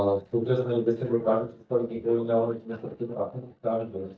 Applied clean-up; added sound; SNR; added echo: neural mask model DeepFilterNet 3.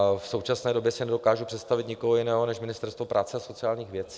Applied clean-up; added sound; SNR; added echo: none; none; none; none.